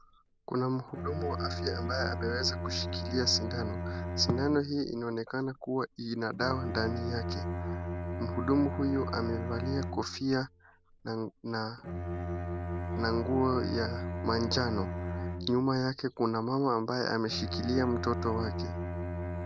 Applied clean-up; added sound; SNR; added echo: none; Bowed string instrument; 4 dB; none.